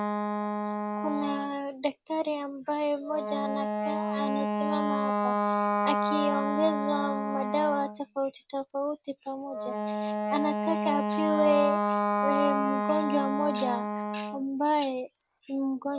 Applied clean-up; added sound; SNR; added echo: none; Wind instrument, woodwind instrument; 0 dB; none.